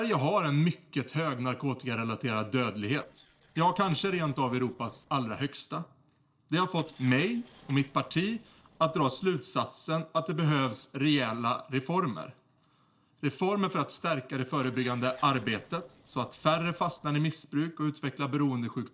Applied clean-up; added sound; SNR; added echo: neural separator model SepFormer DNS4.